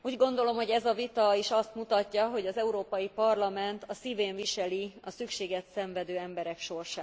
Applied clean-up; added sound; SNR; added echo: none; none; none; none.